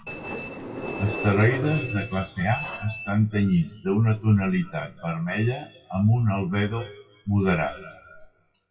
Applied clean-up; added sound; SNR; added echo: classical method WPE with log-MMSE.